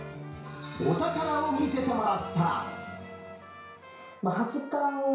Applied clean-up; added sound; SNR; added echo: none; Trumpet; 18 dB; reverberation time 0.6 s.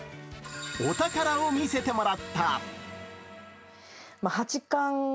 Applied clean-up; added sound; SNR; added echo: none; none; none; none.